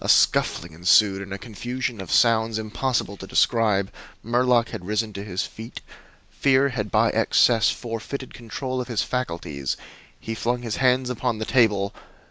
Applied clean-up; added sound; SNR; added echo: none; none; none; none.